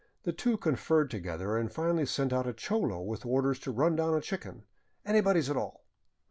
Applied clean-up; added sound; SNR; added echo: none; none; none; none.